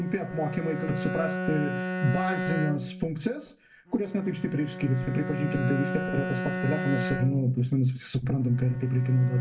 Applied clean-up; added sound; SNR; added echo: none; Bowed string instrument; 6 dB; reverberation time 0.1 s.